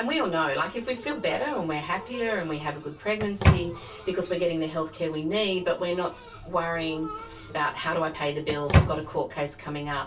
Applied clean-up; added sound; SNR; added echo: none; Microwave oven; -5 dB; reverberation time 0.2 s.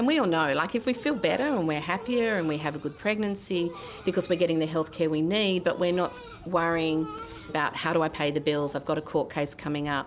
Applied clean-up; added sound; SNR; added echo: none; none; none; none.